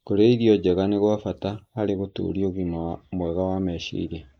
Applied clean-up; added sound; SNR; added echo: neural mask model Resemble Enhance denoiser.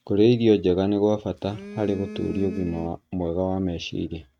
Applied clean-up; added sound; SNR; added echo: neural mask model RNNoise.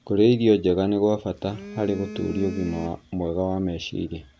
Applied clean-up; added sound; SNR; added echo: none; Telephone; 16 dB; none.